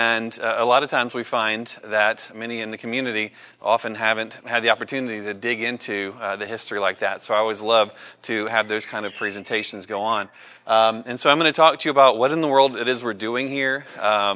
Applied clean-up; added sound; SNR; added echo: neural mask model DeepFilterNet 3.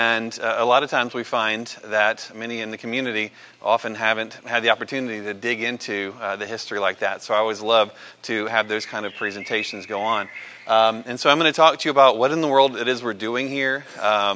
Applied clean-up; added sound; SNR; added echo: none; Bird; 17 dB; none.